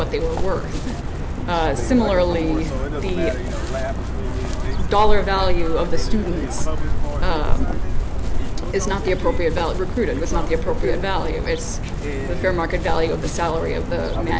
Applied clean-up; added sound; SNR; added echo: none; Chirp, tweet; -4 dB; none.